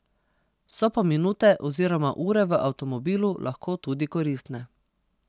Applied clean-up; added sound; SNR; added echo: none; none; none; none.